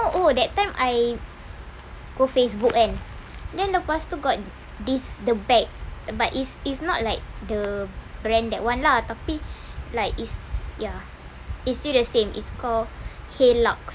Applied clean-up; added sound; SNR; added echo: none; none; none; none.